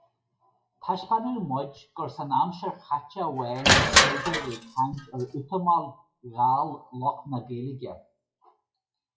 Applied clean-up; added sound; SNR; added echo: classical method WPE with log-MMSE.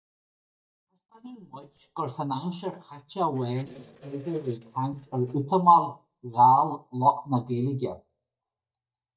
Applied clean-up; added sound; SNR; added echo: neural mask model DeepFilterNet 3.